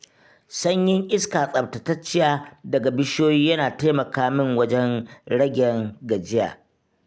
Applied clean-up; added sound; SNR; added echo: none; none; none; none.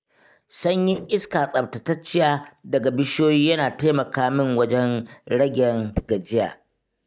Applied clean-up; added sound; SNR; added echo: neural mask model DeepFilterNet 3.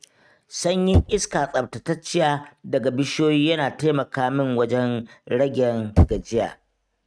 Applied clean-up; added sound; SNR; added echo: neural mask model RNNoise.